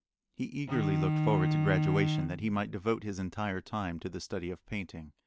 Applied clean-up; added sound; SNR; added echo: none; Bowed string instrument; -2 dB; none.